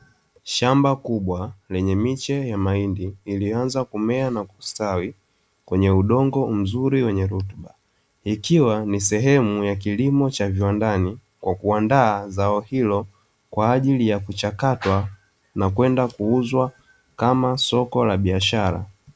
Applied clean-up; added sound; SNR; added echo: none; none; none; none.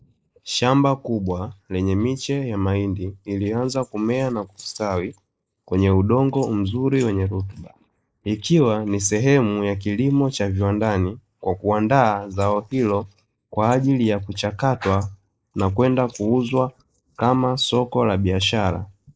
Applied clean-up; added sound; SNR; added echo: neural mask model Resemble Enhance denoiser.